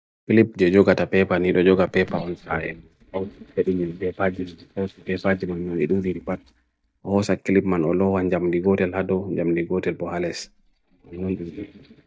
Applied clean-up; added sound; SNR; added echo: neural mask model DeepFilterNet 3.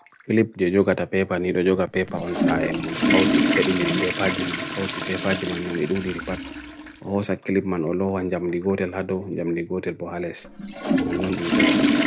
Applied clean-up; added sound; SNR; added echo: none; Toilet flush / Water; 1 dB; none.